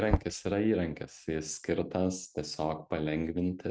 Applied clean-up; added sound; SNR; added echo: neural mask model RNNoise.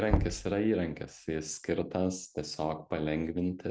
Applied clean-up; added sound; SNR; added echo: none; Knock / Wood; 5 dB; none.